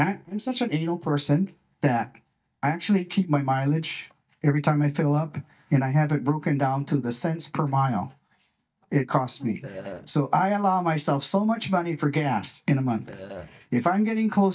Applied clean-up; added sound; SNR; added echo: neural mask model DeepFilterNet 3.